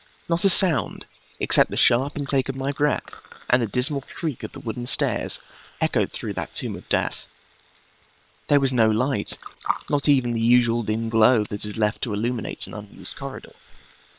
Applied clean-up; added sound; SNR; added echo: neural separator model SepFormer WHAM!.